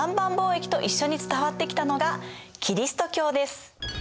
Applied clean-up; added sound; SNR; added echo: none; Bowed string instrument; 12 dB; none.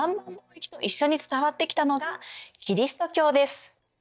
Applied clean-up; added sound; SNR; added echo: neural mask model DeepFilterNet 3.